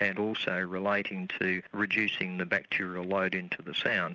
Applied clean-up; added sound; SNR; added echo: none; none; none; none.